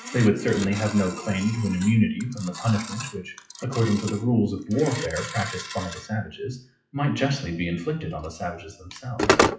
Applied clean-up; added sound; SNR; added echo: classical method WPE with log-MMSE.